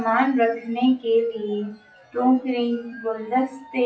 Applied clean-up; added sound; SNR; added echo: classical method WPE with log-MMSE.